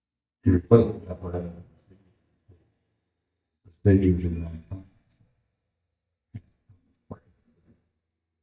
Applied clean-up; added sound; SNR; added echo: neural mask model DeepFilterNet 3.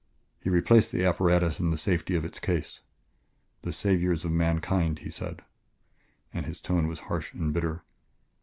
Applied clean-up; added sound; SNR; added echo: none; none; none; none.